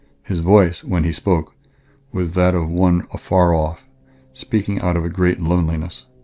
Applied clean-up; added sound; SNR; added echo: none; none; none; none.